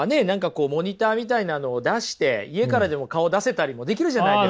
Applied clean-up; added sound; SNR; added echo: none; none; none; none.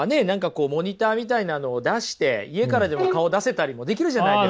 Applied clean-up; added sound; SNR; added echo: none; Bowed string instrument; 6 dB; none.